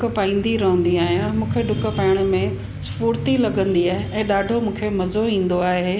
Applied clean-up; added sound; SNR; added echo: none; none; none; none.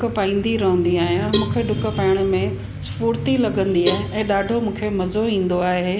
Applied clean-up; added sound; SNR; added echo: none; Cowbell; 12 dB; none.